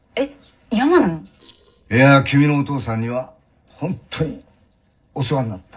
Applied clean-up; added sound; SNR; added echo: neural separator model SepFormer DNS4.